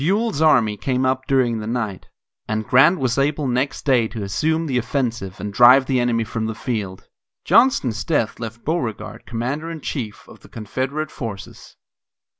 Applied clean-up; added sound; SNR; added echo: none; none; none; none.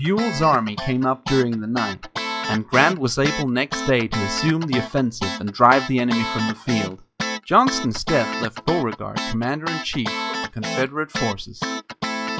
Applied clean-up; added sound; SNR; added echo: classical method log-MMSE.